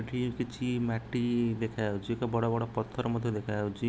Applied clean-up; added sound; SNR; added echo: none; none; none; none.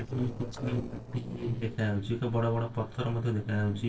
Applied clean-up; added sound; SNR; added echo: neural separator model SepFormer DNS4.